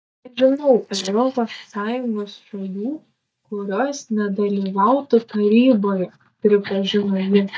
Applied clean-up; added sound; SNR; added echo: neural mask model DeepFilterNet 3.